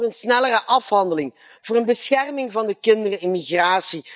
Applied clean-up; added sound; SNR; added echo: neural mask model DeepFilterNet 3.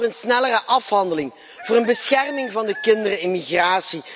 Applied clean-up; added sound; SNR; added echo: none; Chicken, rooster; 18 dB; none.